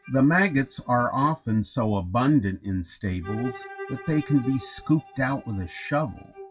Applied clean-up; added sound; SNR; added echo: classical method WPE with log-MMSE.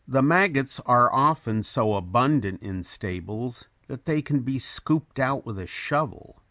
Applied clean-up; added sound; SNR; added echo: none; none; none; none.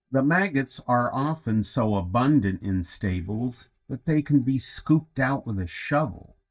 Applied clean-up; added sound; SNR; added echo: neural mask model DeepFilterNet 3.